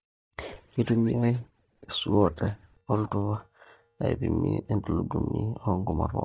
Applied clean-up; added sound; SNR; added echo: neural mask model DeepFilterNet 3.